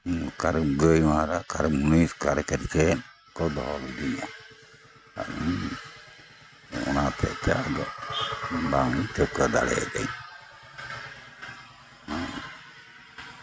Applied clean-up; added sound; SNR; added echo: none; none; none; none.